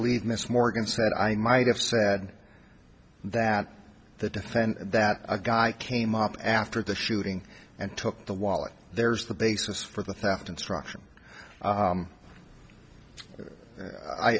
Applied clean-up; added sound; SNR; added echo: none; none; none; none.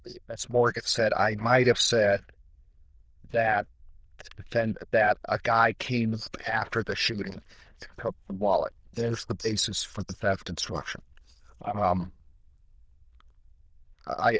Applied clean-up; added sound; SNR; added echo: neural diffusion model UNIVERSE++.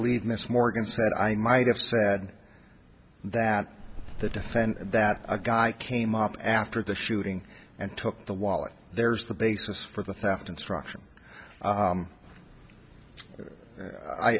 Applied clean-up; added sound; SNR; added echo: none; Bird; 9 dB; none.